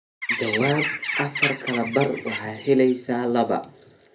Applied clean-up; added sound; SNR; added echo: none; Bird; 3 dB; reverberation time 0.3 s.